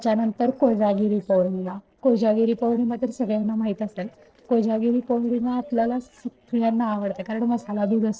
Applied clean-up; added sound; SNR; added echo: neural separator model SepFormer DNS4.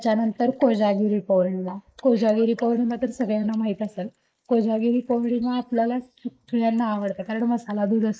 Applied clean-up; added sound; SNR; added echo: neural mask model Resemble Enhance denoiser.